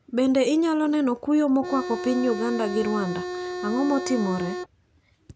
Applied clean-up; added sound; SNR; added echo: none; Organ; 7 dB; none.